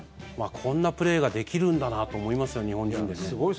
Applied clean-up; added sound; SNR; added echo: none; none; none; none.